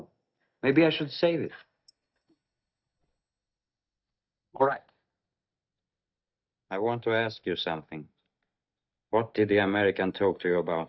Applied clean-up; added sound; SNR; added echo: neural mask model DeepFilterNet 3.